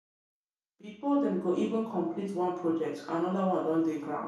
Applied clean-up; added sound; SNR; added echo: none; none; none; reverberation time 0.5 s.